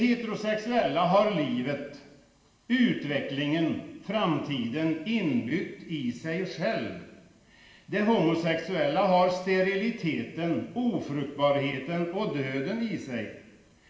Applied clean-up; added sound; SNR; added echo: none; none; none; reverberation time 1.1 s.